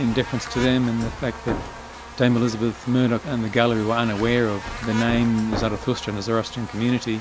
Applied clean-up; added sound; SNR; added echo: none; Buzz + Hammer; 11 dB; none.